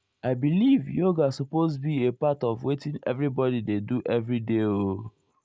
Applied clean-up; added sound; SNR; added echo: none; none; none; none.